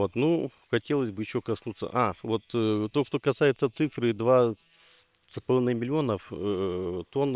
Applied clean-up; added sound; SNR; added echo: neural separator model SepFormer WHAM!.